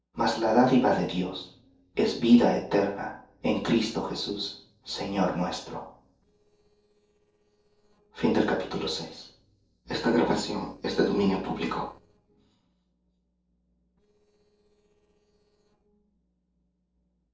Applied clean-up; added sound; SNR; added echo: neural separator model SepFormer DNS4.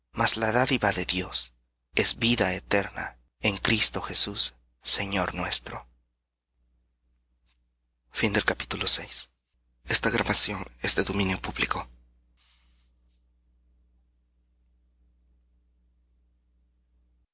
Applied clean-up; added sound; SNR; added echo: none; none; none; none.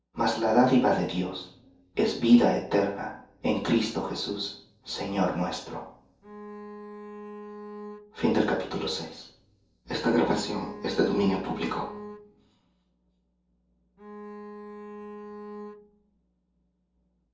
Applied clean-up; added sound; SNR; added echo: none; Bowed string instrument; 13 dB; reverberation time 0.6 s.